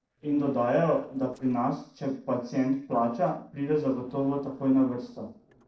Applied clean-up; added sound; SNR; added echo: neural separator model SepFormer DNS4.